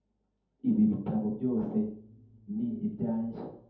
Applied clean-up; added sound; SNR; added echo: none; none; none; reverberation time 0.6 s.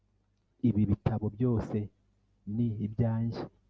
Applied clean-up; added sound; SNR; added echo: none; none; none; none.